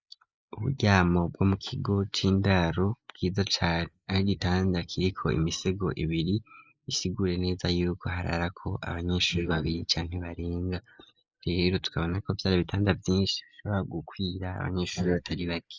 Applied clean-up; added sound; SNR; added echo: neural mask model Resemble Enhance denoiser.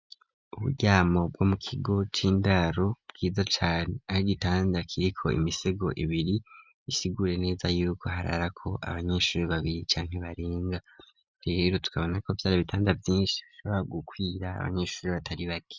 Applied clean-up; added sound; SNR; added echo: none; none; none; none.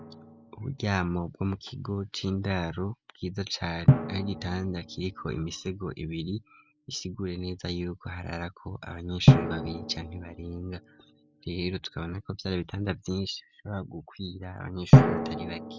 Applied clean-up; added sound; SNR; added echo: none; Drum; -4 dB; none.